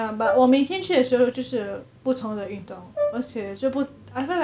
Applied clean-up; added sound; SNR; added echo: none; Brass instrument; 8 dB; none.